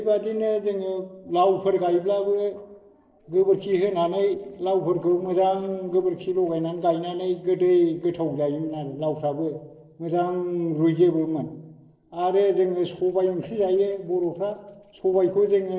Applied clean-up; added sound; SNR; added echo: neural separator model SepFormer DNS4.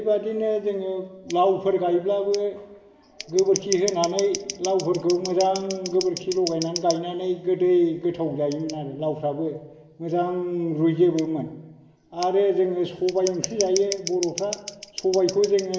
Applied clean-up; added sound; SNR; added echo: none; Scissors; 14 dB; reverberation time 1.0 s.